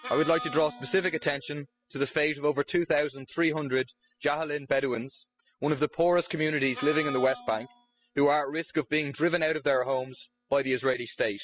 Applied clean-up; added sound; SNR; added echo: classical method spectral subtraction.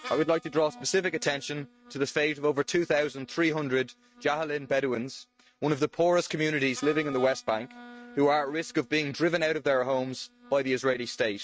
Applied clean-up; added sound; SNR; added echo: neural mask model RNNoise.